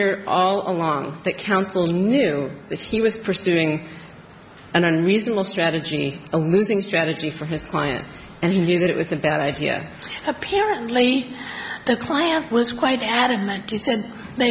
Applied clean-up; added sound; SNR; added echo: none; none; none; none.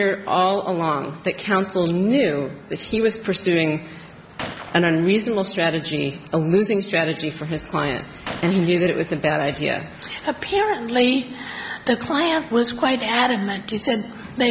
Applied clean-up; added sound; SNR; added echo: none; Gunshot, gunfire; 17 dB; none.